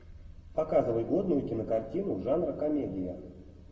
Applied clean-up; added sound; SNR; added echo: none; none; none; reverberation time 1.1 s.